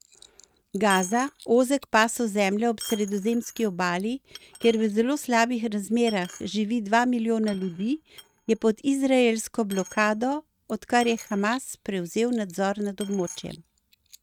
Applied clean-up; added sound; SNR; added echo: neural mask model RNNoise.